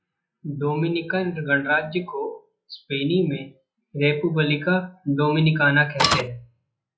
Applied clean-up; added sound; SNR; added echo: classical method log-MMSE.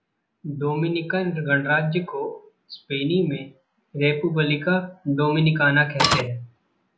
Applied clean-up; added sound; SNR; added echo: none; Printer; -4 dB; none.